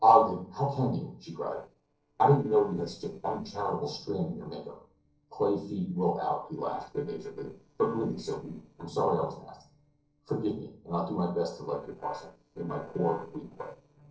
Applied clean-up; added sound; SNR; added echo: neural separator model SepFormer DNS4.